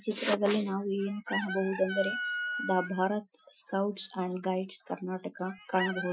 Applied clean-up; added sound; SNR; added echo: classical method Wiener filter.